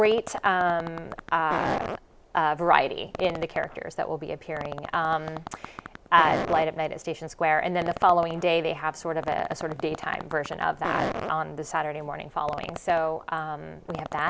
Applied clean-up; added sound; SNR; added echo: none; Fart; 11 dB; none.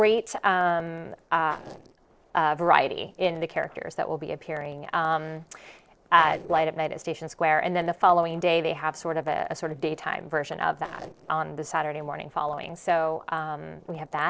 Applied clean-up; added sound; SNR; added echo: neural separator model SepFormer DNS4.